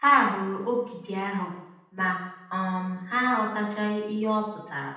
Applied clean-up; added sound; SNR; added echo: none; none; none; reverberation time 0.9 s.